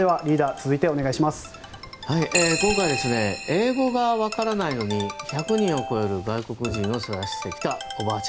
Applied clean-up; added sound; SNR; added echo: none; Ringtone; 12 dB; none.